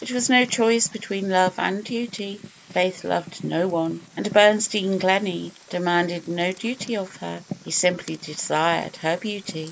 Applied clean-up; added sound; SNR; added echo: neural mask model Resemble Enhance denoiser.